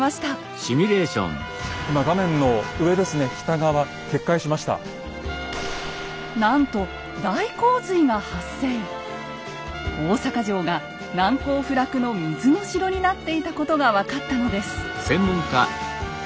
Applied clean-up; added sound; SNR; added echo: none; Trumpet; 16 dB; none.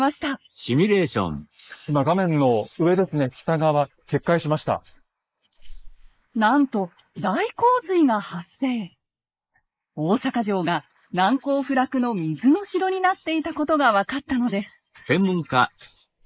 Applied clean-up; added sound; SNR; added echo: neural mask model Resemble Enhance denoiser.